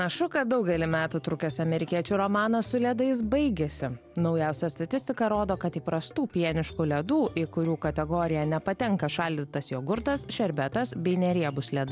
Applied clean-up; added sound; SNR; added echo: none; none; none; none.